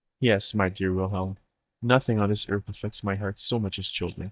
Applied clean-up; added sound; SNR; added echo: neural mask model DeepFilterNet 3.